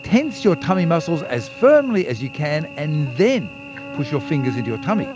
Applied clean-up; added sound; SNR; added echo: none; Cricket / Buzz; 13 dB; none.